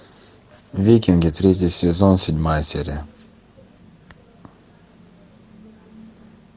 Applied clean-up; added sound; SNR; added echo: none; none; none; none.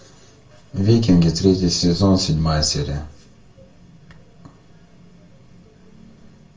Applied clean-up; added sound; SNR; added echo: none; none; none; reverberation time 0.3 s.